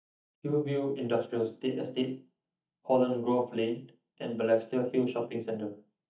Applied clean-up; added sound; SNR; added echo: neural mask model DeepFilterNet 3.